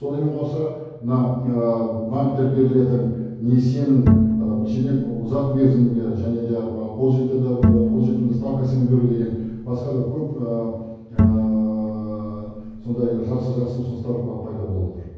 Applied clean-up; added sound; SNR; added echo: none; Bowed string instrument; 0 dB; reverberation time 1.3 s.